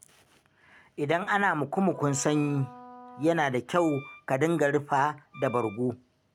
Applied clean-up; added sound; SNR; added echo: none; Wind instrument, woodwind instrument + Wind instrument, woodwind instrument; 20 dB; none.